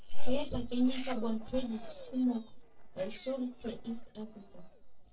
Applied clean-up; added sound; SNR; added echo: neural separator model SepFormer DNS4.